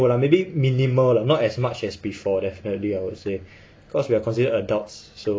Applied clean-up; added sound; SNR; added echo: none; none; none; none.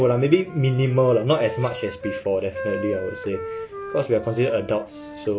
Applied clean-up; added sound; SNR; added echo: none; Wind instrument, woodwind instrument; 12 dB; none.